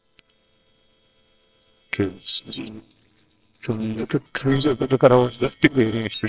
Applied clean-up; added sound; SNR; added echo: neural separator model SepFormer WHAMR!.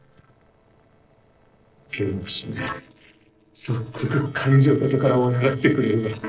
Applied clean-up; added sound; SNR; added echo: neural separator model SepFormer DNS4.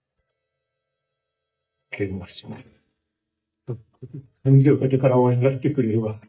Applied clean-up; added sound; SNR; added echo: neural mask model DeepFilterNet 3.